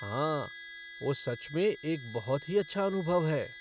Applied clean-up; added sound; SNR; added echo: none; Harmonica; 13 dB; none.